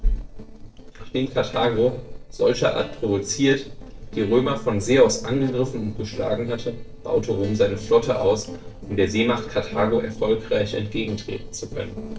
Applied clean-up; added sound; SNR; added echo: neural separator model SepFormer DNS4.